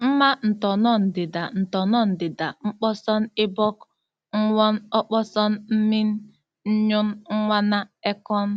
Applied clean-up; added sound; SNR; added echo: none; none; none; none.